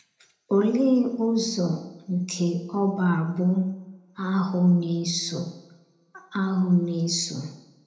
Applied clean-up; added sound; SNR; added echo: none; none; none; reverberation time 0.7 s.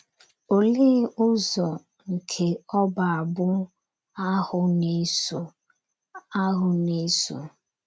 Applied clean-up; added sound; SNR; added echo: none; none; none; none.